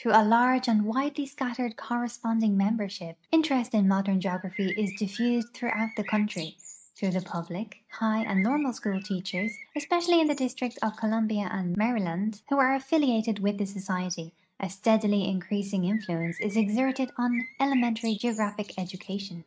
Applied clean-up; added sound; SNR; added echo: neural mask model RNNoise.